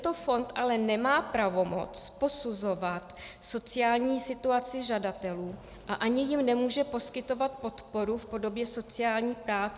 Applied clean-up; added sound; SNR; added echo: none; none; none; none.